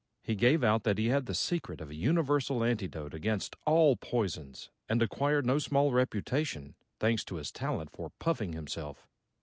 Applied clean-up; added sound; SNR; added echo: none; none; none; none.